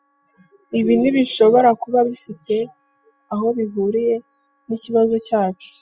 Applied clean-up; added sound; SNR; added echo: classical method spectral subtraction.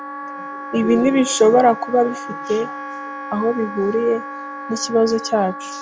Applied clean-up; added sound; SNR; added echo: none; Wind instrument, woodwind instrument; 11 dB; none.